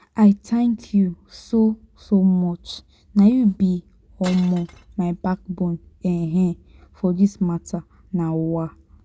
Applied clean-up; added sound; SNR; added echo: none; Glass; 18 dB; none.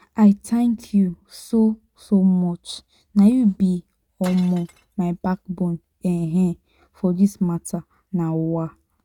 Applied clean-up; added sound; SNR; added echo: neural mask model RNNoise.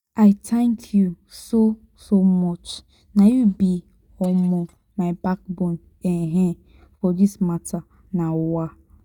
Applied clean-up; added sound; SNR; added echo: neural mask model DeepFilterNet 3.